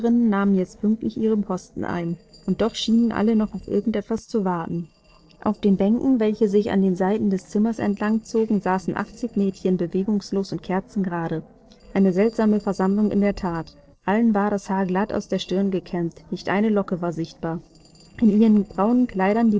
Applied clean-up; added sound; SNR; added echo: neural separator model SepFormer DNS4.